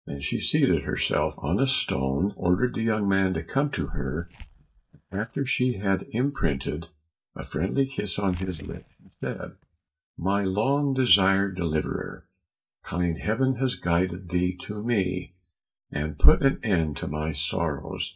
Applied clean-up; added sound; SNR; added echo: neural mask model DeepFilterNet 3.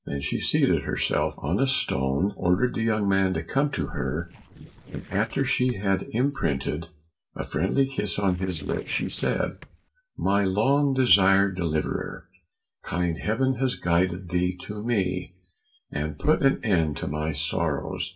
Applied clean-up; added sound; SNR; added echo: neural separator model SepFormer DNS4.